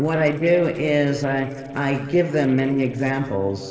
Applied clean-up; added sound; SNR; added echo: neural separator model SepFormer DNS4.